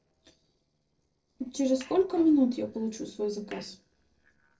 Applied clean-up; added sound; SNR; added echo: neural separator model SepFormer DNS4.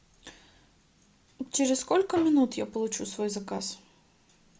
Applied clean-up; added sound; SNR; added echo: none; none; none; none.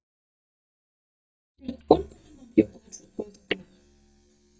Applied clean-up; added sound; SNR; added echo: neural mask model DeepFilterNet 3.